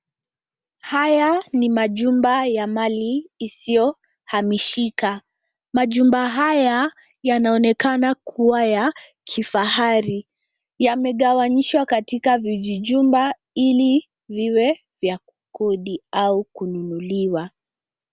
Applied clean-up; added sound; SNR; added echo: none; none; none; none.